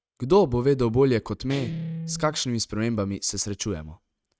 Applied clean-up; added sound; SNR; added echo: neural mask model RNNoise.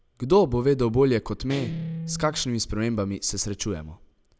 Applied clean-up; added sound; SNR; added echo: none; Guitar; 12 dB; none.